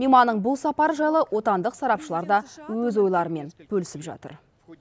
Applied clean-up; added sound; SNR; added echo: none; none; none; none.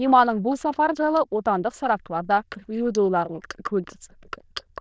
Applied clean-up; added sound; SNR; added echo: neural diffusion model UNIVERSE++.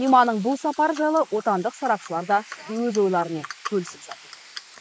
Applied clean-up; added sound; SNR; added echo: neural mask model Resemble Enhance denoiser.